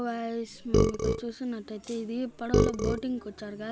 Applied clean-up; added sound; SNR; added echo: none; Burping, eructation; -5 dB; none.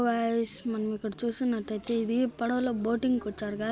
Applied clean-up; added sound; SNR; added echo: none; none; none; none.